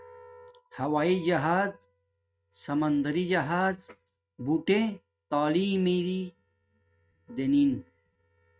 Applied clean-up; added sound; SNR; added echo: neural mask model RNNoise.